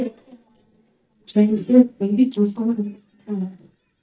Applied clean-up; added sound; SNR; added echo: neural mask model DeepFilterNet 3.